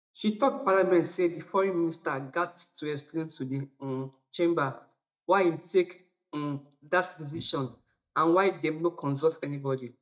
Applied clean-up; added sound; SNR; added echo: neural mask model DeepFilterNet 3.